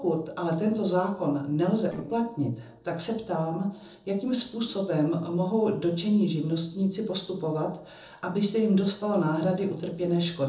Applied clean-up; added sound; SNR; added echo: neural separator model SepFormer DNS4.